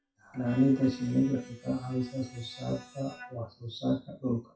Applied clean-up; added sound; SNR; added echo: classical method WPE with log-MMSE.